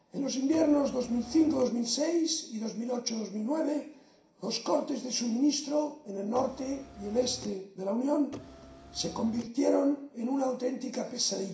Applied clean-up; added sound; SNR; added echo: none; Car; 17 dB; reverberation time 0.5 s.